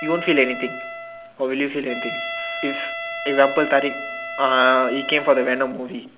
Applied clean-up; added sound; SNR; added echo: none; Wind instrument, woodwind instrument; 9 dB; none.